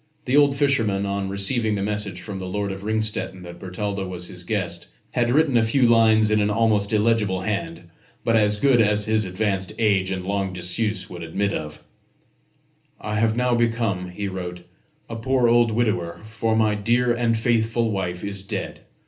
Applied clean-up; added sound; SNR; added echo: none; none; none; reverberation time 0.3 s.